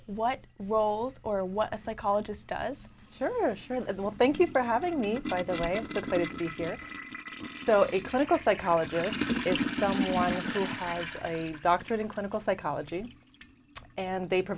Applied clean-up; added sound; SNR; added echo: none; Toilet flush; 8 dB; none.